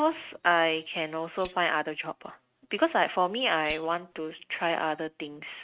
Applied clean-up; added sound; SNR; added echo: neural mask model RNNoise.